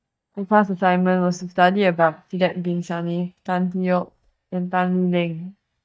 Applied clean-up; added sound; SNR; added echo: neural mask model DeepFilterNet 3.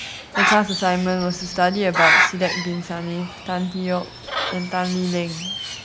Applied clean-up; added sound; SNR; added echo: none; Bird; 1 dB; none.